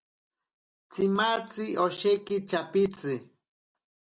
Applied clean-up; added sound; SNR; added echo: none; none; none; none.